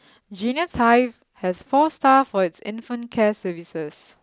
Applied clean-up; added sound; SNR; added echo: none; none; none; none.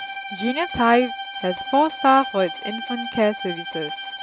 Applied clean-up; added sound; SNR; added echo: none; Bowed string instrument; 9 dB; none.